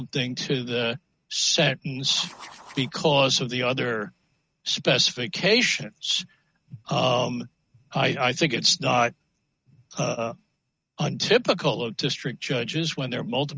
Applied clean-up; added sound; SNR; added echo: neural mask model RNNoise.